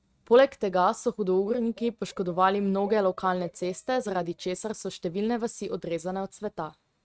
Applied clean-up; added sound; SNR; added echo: neural mask model RNNoise.